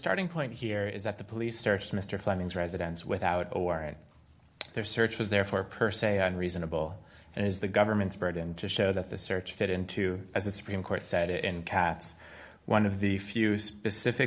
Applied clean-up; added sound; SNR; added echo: none; none; none; none.